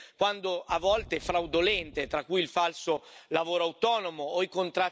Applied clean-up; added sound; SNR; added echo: none; Wind; 17 dB; none.